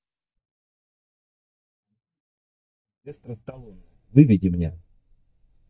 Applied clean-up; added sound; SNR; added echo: neural mask model DeepFilterNet 3.